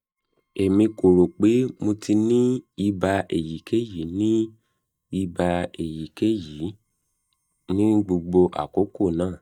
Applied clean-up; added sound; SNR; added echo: neural mask model DeepFilterNet 3.